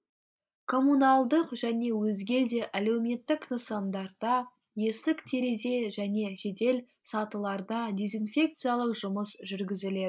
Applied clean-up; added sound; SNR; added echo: neural mask model Resemble Enhance denoiser.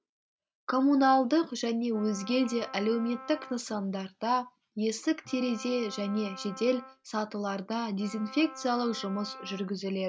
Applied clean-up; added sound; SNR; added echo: none; Wind instrument, woodwind instrument; 16 dB; none.